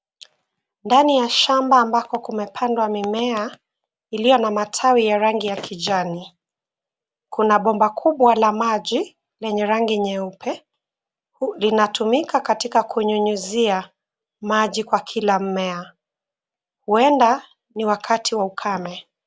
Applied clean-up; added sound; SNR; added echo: none; none; none; none.